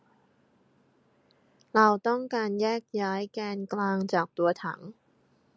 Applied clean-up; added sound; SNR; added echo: none; none; none; none.